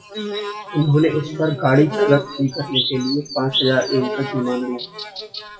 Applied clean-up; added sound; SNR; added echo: classical method WPE with log-MMSE.